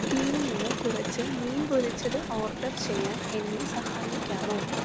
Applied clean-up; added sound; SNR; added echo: none; Crowd; 1 dB; none.